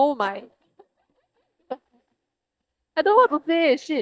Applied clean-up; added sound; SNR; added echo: neural mask model DeepFilterNet 3.